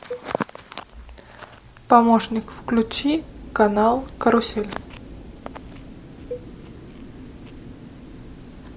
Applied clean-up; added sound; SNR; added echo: none; Mechanical fan + Cowbell; 15 dB; none.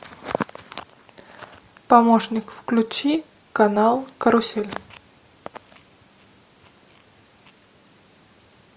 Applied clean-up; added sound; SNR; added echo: none; none; none; none.